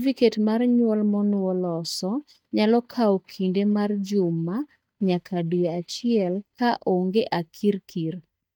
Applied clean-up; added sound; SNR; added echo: neural mask model DeepFilterNet 3.